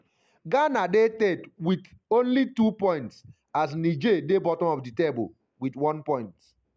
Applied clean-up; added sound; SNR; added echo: none; none; none; none.